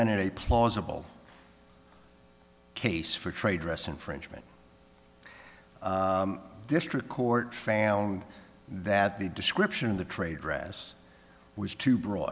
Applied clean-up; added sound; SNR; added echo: none; none; none; none.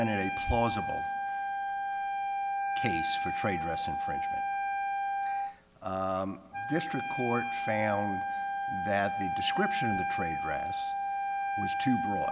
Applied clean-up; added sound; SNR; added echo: none; Wind instrument, woodwind instrument; -2 dB; none.